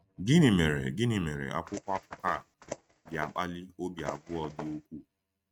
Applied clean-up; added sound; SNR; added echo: neural mask model RNNoise.